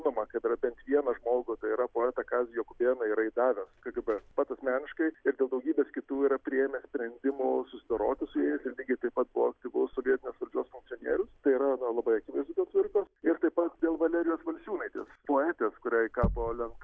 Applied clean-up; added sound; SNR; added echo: none; none; none; none.